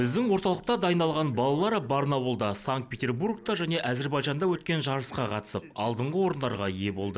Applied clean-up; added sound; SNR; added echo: none; none; none; none.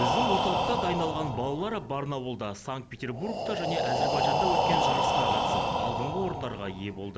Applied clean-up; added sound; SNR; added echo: none; Breathing; -4 dB; none.